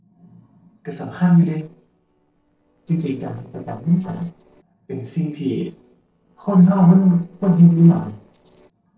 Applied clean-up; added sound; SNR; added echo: neural separator model SepFormer DNS4.